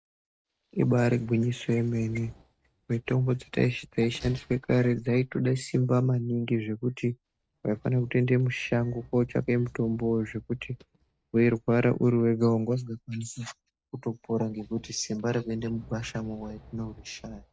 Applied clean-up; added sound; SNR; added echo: neural mask model RNNoise.